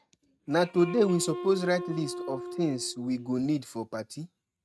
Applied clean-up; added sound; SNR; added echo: neural mask model RNNoise.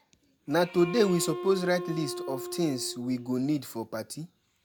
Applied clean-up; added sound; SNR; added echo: none; Wind instrument, woodwind instrument; 10 dB; none.